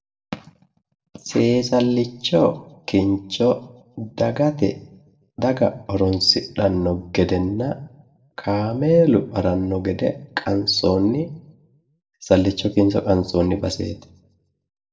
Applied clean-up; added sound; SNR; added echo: none; none; none; reverberation time 0.5 s.